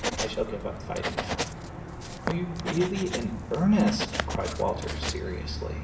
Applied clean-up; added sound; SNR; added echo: none; Writing; 4 dB; reverberation time 0.8 s.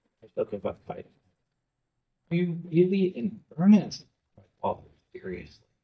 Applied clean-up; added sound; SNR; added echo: neural mask model DeepFilterNet 3.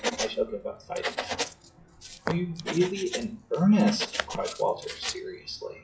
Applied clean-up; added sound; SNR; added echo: classical method WPE with log-MMSE.